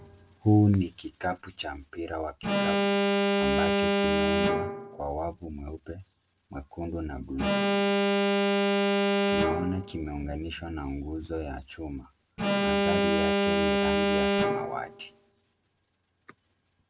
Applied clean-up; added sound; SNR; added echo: none; Alarm; -5 dB; none.